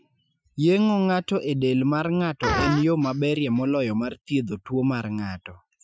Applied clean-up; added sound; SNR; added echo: classical method Wiener filter.